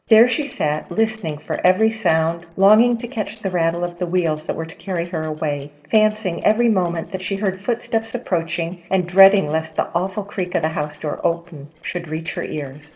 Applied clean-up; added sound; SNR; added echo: neural separator model SepFormer DNS4.